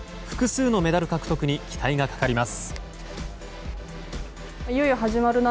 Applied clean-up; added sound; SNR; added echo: none; none; none; none.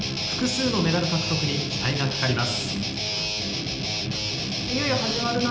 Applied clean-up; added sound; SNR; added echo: none; Guitar; 0 dB; reverberation time 0.9 s.